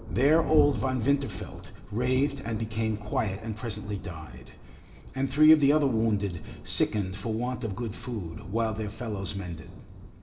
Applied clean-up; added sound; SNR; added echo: none; Thunder; 10 dB; reverberation time 1.3 s.